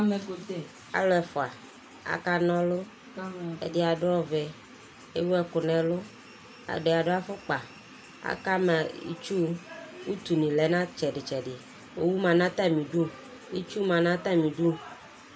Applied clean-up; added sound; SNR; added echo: none; none; none; none.